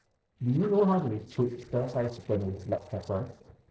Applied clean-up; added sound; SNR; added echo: neural separator model SepFormer DNS4.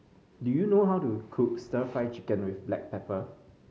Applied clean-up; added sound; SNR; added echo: none; none; none; none.